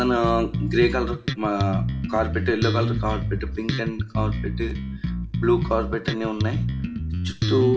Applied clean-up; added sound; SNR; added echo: none; Bass guitar; 1 dB; reverberation time 1.4 s.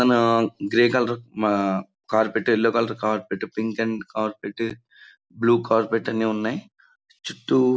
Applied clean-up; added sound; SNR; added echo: none; none; none; none.